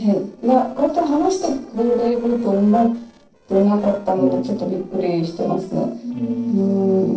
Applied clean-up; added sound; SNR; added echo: neural separator model SepFormer DNS4.